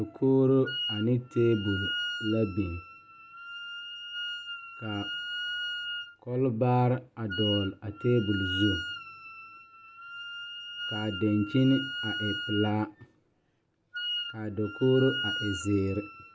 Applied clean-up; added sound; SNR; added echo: none; Wind instrument, woodwind instrument; 8 dB; none.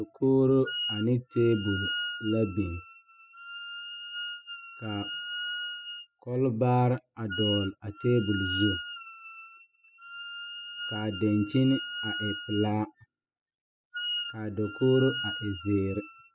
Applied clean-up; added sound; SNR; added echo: classical method spectral subtraction.